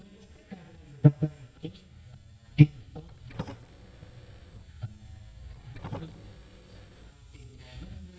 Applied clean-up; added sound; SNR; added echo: neural mask model DeepFilterNet 3.